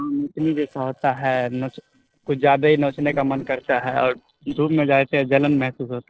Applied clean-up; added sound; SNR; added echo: neural separator model SepFormer DNS4.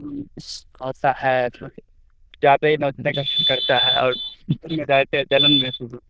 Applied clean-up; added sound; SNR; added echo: neural diffusion model UNIVERSE++.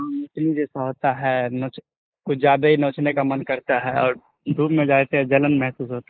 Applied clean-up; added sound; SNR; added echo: neural mask model Resemble Enhance denoiser.